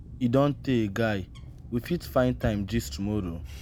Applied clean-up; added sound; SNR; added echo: none; Bird; 14 dB; none.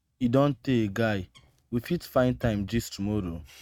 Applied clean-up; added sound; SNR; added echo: neural mask model RNNoise.